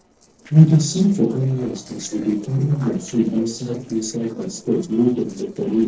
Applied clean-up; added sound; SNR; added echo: neural separator model SepFormer DNS4.